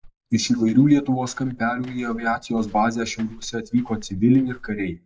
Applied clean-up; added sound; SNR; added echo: neural mask model DeepFilterNet 3.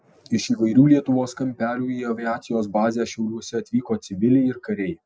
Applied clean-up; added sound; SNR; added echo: none; none; none; none.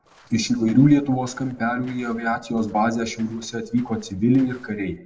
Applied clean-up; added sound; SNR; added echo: neural separator model SepFormer DNS4.